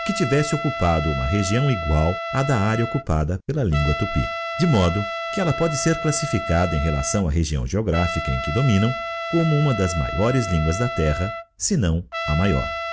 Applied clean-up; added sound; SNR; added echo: none; Trumpet; 7 dB; none.